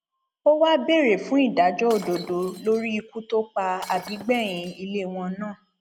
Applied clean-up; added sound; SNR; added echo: none; Shatter; 19 dB; none.